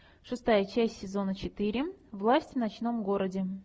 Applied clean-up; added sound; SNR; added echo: none; none; none; none.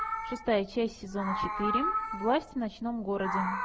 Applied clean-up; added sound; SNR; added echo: none; Meow; 2 dB; none.